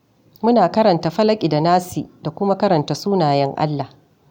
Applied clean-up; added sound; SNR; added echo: none; none; none; none.